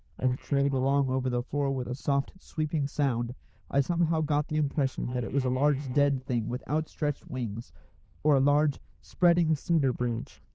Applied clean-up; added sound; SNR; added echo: neural diffusion model UNIVERSE++.